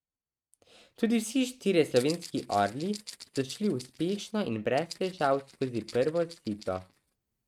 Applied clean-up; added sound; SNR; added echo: neural mask model RNNoise.